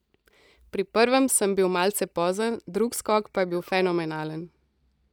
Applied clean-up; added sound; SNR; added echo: neural mask model DeepFilterNet 3.